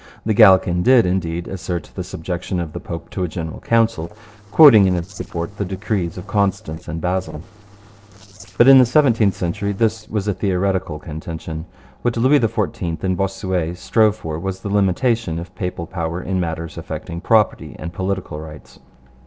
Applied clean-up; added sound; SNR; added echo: neural separator model SepFormer DNS4.